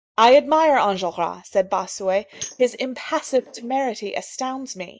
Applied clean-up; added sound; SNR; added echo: neural mask model DeepFilterNet 3.